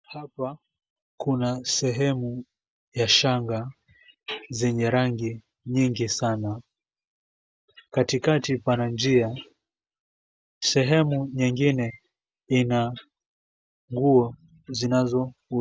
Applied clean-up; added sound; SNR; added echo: none; none; none; none.